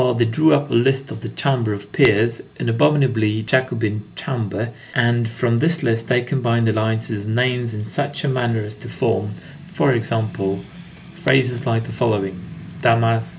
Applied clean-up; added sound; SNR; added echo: none; none; none; none.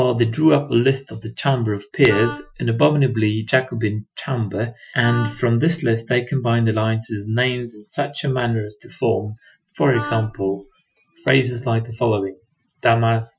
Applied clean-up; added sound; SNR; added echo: classical method Wiener filter.